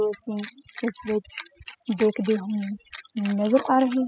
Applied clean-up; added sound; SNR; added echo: classical method spectral subtraction.